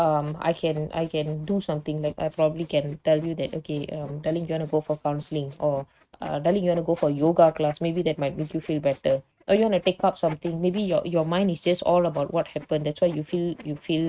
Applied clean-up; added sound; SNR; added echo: neural mask model RNNoise.